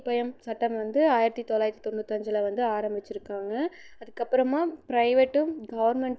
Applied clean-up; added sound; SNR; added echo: none; none; none; none.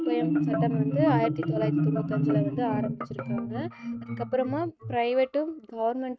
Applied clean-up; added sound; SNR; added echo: neural mask model RNNoise.